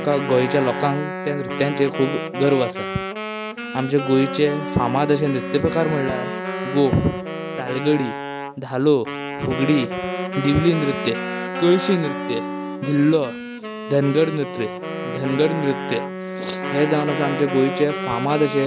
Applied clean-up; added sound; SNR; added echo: none; Wind instrument, woodwind instrument + Wind instrument, woodwind instrument; 6 dB; none.